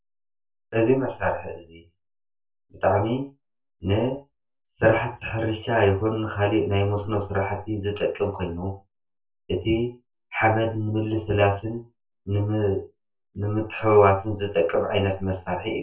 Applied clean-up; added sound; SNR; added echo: none; none; none; reverberation time 0.2 s.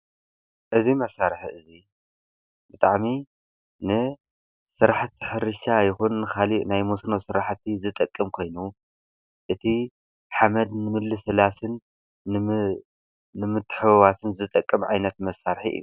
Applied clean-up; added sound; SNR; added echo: none; none; none; none.